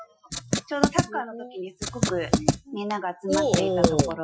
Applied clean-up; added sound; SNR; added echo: classical method Wiener filter.